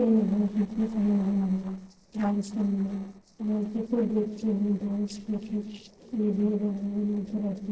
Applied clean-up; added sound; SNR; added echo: neural separator model SepFormer DNS4.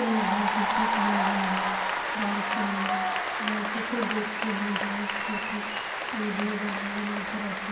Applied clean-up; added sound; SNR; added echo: none; Applause / Cheering; -3 dB; reverberation time 0.9 s.